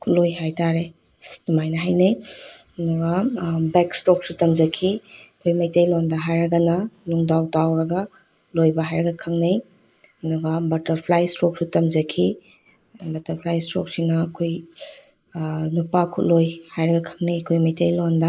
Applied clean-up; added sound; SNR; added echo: neural mask model Resemble Enhance denoiser.